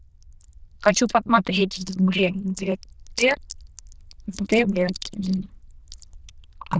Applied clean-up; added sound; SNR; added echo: neural diffusion model UNIVERSE++.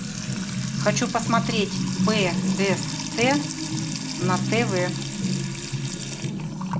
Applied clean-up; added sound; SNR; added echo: none; Trickle, dribble / Water tap, faucet / Music; -1 dB; none.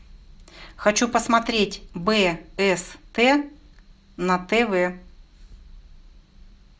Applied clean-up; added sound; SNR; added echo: none; none; none; none.